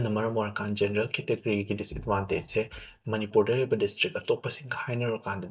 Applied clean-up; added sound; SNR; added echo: neural mask model DeepFilterNet 3.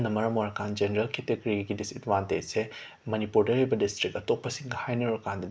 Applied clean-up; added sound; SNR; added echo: none; none; none; none.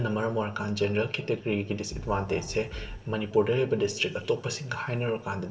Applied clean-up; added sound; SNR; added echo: none; Fireworks; 17 dB; reverberation time 2.4 s.